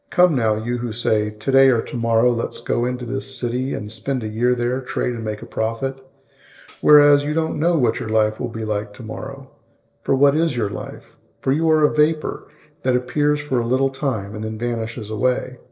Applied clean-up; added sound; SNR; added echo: neural separator model SepFormer DNS4.